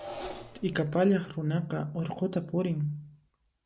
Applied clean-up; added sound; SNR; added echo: none; Engine; 17 dB; none.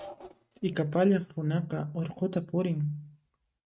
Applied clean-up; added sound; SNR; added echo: neural mask model RNNoise.